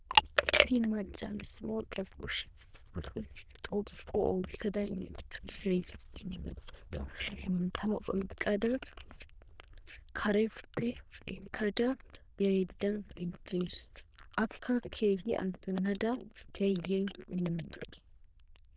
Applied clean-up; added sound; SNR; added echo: neural diffusion model UNIVERSE++.